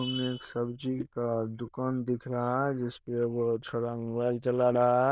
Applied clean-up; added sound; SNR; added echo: neural diffusion model UNIVERSE++.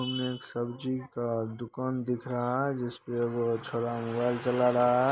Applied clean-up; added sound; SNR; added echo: none; none; none; none.